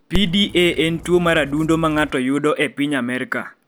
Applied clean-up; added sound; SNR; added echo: none; Dog; 10 dB; none.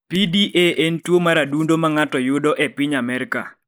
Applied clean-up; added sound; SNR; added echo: neural mask model Resemble Enhance denoiser.